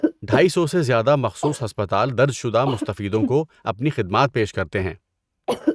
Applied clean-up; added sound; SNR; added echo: neural mask model RNNoise.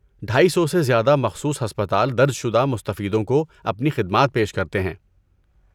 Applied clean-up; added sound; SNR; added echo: none; none; none; none.